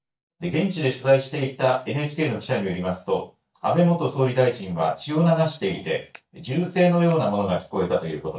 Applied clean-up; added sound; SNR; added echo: neural mask model DeepFilterNet 3.